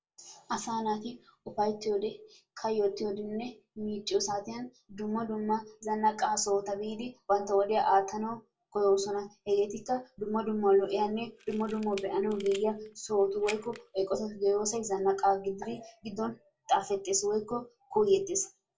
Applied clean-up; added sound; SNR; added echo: none; Camera; 18 dB; reverberation time 0.1 s.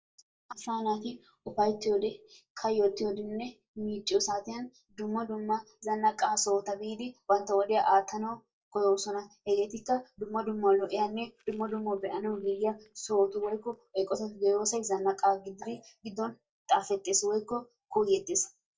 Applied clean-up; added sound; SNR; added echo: neural mask model DeepFilterNet 3.